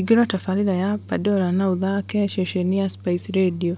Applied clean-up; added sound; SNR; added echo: none; Organ; 19 dB; none.